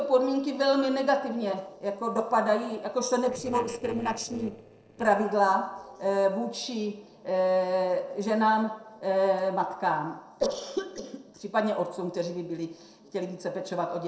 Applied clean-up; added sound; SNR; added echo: neural separator model SepFormer DNS4.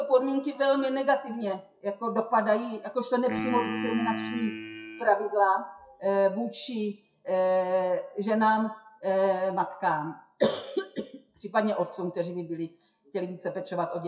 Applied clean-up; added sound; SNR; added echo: classical method WPE with log-MMSE.